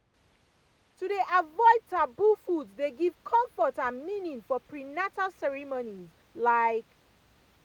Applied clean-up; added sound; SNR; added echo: none; none; none; none.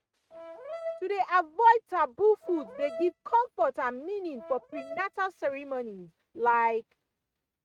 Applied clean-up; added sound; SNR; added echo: neural mask model RNNoise.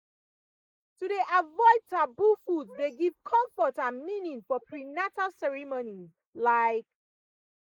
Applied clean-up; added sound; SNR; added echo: neural mask model Resemble Enhance denoiser.